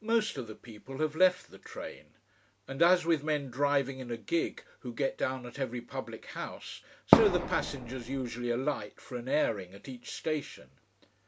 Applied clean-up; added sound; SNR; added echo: none; Fireworks; -3 dB; none.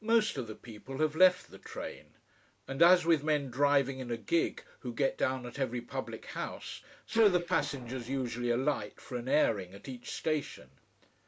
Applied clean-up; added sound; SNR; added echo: neural mask model Resemble Enhance denoiser.